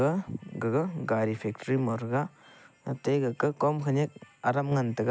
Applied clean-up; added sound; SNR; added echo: none; none; none; none.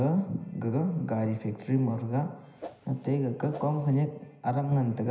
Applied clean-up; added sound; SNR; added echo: none; Whoosh, swoosh, swish; 16 dB; reverberation time 0.9 s.